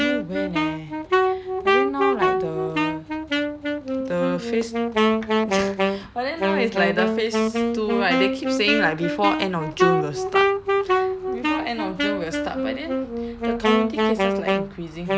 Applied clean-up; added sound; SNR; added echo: none; Wind instrument, woodwind instrument; -5 dB; none.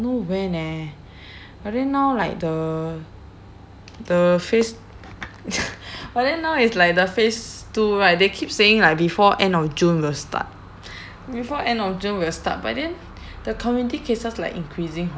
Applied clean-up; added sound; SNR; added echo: none; none; none; none.